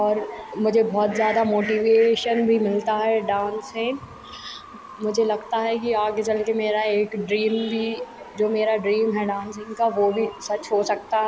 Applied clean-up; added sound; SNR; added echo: none; Bird / Fowl; 18 dB; none.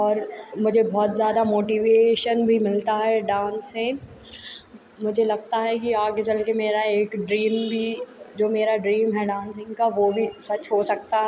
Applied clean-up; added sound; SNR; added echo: none; none; none; none.